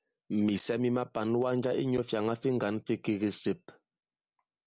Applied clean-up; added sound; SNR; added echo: none; none; none; none.